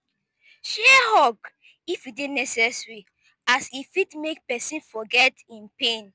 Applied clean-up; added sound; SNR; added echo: none; none; none; none.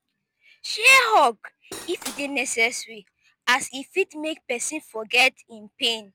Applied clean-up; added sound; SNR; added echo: none; Cutlery, silverware / Dishes, pots, and pans; 14 dB; none.